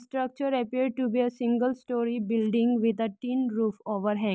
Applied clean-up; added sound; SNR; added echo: none; none; none; none.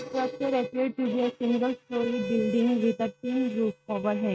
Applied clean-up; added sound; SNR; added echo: neural mask model RNNoise.